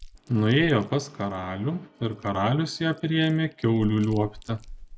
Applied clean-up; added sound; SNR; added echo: none; Chewing, mastication; 20 dB; none.